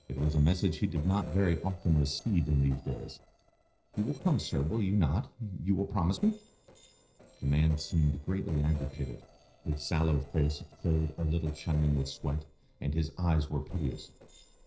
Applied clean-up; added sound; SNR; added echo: neural separator model SepFormer DNS4.